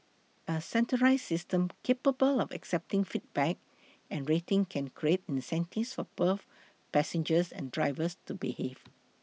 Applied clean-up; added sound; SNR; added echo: none; none; none; none.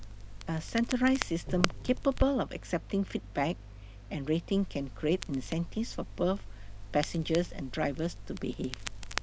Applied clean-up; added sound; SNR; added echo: none; Crackle; 7 dB; none.